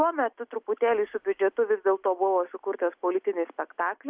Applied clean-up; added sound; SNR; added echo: none; none; none; none.